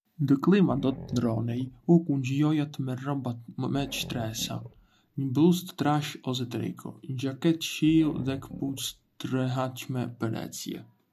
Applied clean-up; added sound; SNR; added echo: none; Growling; 18 dB; none.